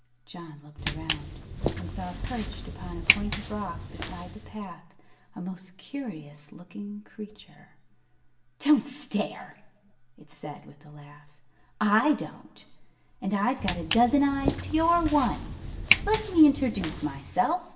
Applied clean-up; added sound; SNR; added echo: none; Walk, footsteps; 2 dB; reverberation time 0.7 s.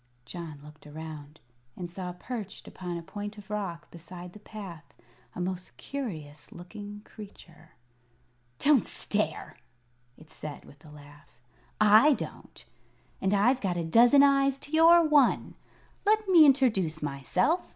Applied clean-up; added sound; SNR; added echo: none; none; none; none.